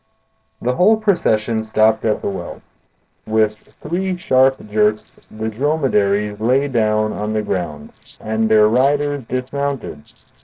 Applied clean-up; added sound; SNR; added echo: neural separator model SepFormer DNS4.